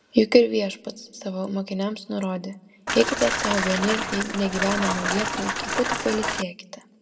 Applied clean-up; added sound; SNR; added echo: none; Rain; 2 dB; reverberation time 0.6 s.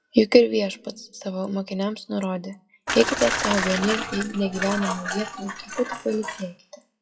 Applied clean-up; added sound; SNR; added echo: classical method WPE with log-MMSE.